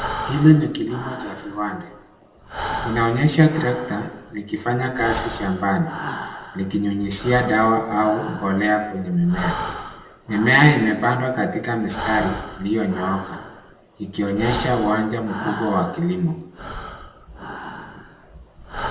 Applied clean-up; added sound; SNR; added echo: none; Breathing; 11 dB; reverberation time 0.9 s.